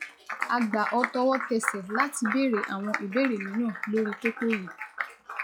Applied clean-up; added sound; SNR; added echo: classical method log-MMSE.